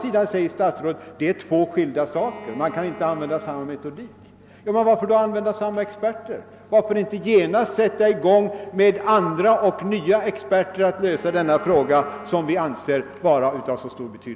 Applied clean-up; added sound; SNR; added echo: none; Bowed string instrument; 20 dB; none.